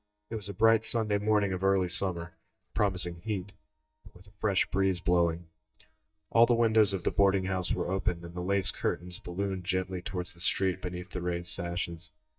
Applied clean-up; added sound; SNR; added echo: neural mask model DeepFilterNet 3.